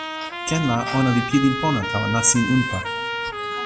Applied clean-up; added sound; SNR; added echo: none; Trumpet; 5 dB; reverberation time 0.5 s.